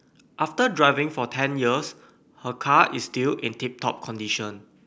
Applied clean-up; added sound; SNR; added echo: none; none; none; none.